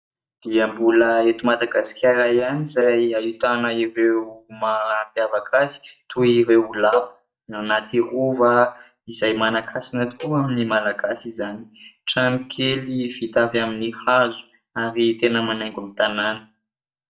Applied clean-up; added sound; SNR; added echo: neural mask model DeepFilterNet 3.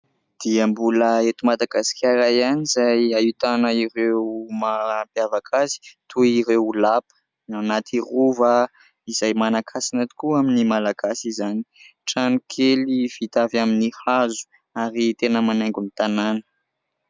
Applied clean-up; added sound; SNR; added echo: none; none; none; none.